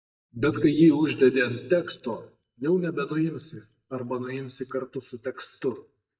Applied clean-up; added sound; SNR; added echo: neural mask model DeepFilterNet 3.